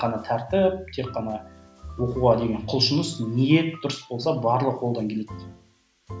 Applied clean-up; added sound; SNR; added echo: none; none; none; none.